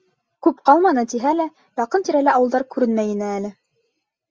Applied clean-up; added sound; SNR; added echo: none; none; none; none.